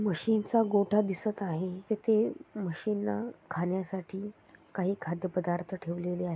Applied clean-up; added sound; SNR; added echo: none; none; none; none.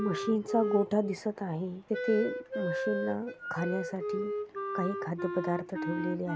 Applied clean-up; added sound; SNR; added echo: none; Wind instrument, woodwind instrument; 4 dB; none.